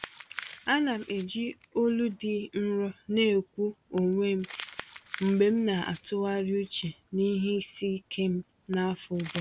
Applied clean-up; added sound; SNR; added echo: none; Crumpling, crinkling; 18 dB; none.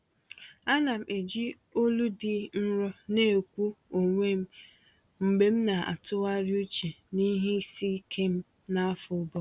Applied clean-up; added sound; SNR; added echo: none; none; none; none.